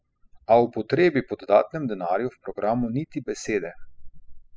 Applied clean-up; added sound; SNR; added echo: classical method spectral subtraction.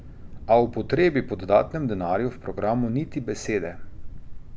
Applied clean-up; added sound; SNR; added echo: none; Thunder; 12 dB; none.